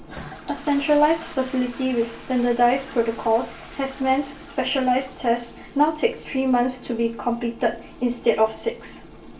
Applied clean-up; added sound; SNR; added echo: none; Toilet flush; 19 dB; reverberation time 0.2 s.